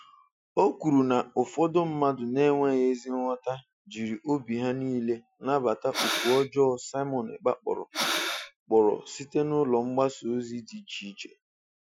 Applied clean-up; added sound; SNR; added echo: classical method Wiener filter.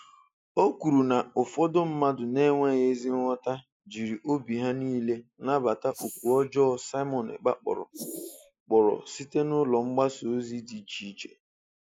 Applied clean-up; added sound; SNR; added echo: neural mask model Resemble Enhance denoiser.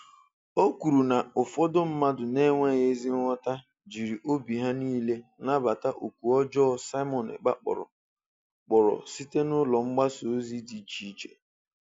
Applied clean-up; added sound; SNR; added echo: none; none; none; none.